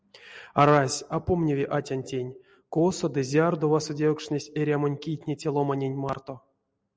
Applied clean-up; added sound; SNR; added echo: none; none; none; none.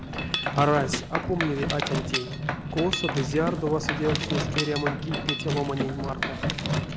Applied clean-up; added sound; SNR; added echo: none; Mechanisms; 0 dB; none.